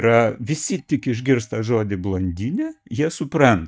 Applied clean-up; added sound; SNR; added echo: neural mask model DeepFilterNet 3.